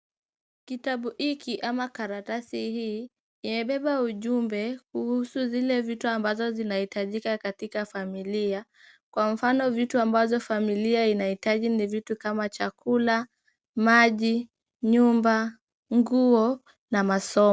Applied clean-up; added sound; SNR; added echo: none; none; none; none.